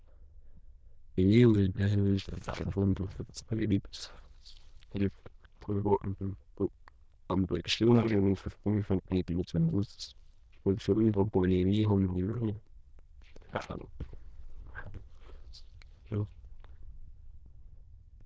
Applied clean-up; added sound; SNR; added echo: neural diffusion model UNIVERSE++.